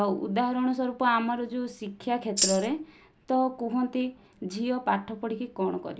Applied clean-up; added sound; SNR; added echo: none; Tambourine; 0 dB; none.